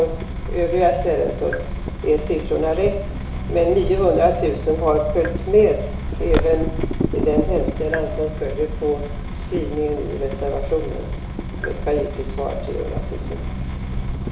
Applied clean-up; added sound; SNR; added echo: none; Drip / Water tap, faucet; 4 dB; reverberation time 0.7 s.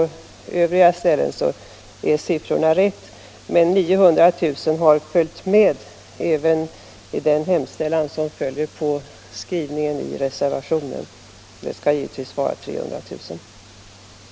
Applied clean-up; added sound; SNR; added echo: none; none; none; none.